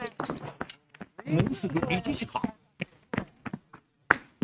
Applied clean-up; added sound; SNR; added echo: neural mask model RNNoise.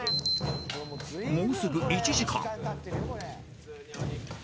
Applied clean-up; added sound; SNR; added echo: none; none; none; none.